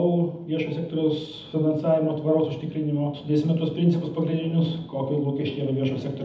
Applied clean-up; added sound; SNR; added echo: none; none; none; reverberation time 0.8 s.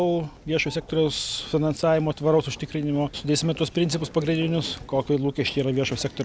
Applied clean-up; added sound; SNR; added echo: none; none; none; none.